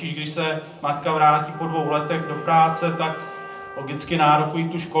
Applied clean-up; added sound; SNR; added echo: none; Trumpet; 17 dB; reverberation time 0.6 s.